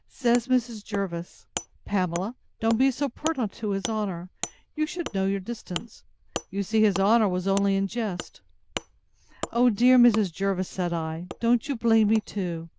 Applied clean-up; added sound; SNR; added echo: neural diffusion model UNIVERSE++.